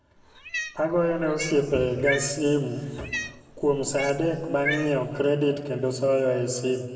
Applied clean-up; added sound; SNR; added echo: none; Cat; 10 dB; reverberation time 1.5 s.